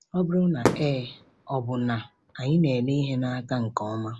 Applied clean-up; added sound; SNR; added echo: none; Fireworks; 8 dB; none.